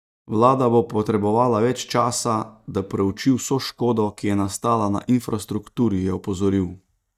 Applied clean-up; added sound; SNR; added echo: neural mask model DeepFilterNet 3.